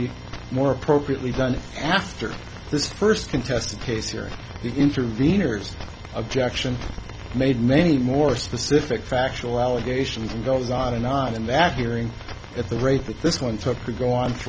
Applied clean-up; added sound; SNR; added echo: none; none; none; none.